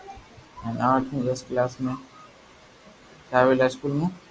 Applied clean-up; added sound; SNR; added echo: none; none; none; none.